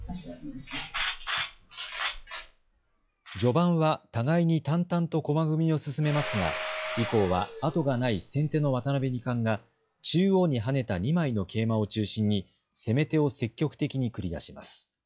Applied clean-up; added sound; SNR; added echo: classical method log-MMSE.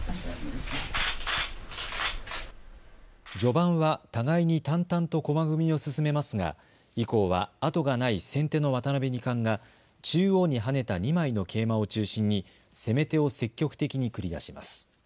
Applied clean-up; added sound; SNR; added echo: none; none; none; none.